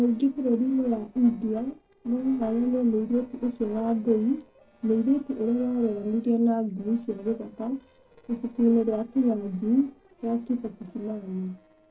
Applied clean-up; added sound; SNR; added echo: neural separator model SepFormer DNS4.